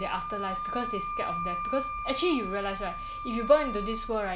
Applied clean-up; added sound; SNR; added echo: none; Wind instrument, woodwind instrument; 5 dB; none.